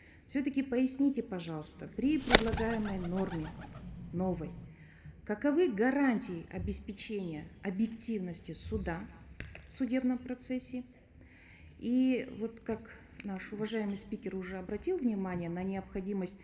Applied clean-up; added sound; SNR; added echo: none; Bird; 0 dB; reverberation time 2.8 s.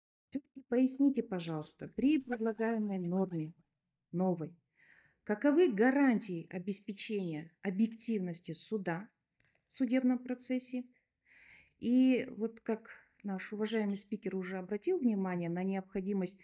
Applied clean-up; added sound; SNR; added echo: neural mask model DeepFilterNet 3.